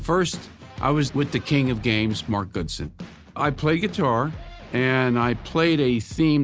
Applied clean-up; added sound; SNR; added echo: none; none; none; none.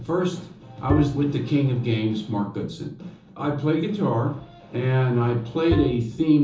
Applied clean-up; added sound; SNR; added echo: none; Bowed string instrument; 5 dB; reverberation time 1.2 s.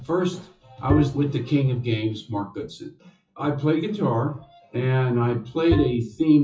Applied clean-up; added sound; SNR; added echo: classical method WPE with log-MMSE.